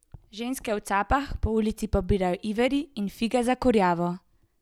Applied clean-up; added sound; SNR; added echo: none; none; none; none.